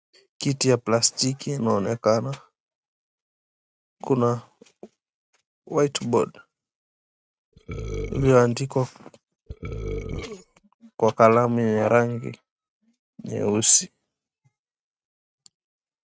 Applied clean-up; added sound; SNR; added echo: neural mask model RNNoise.